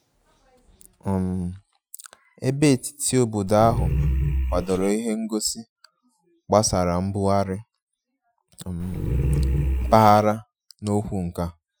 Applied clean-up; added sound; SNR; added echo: classical method Wiener filter.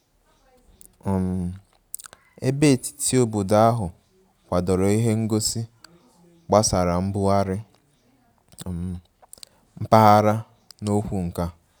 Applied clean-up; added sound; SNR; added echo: none; none; none; none.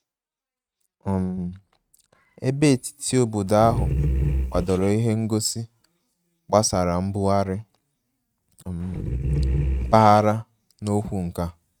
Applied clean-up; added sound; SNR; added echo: neural mask model RNNoise.